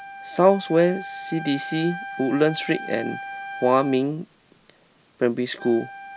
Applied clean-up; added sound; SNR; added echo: none; Wind instrument, woodwind instrument; 13 dB; none.